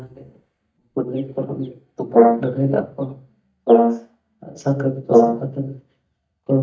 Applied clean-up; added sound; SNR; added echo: neural mask model DeepFilterNet 3.